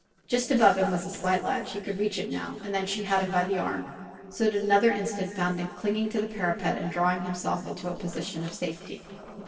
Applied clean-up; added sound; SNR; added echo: neural separator model SepFormer DNS4.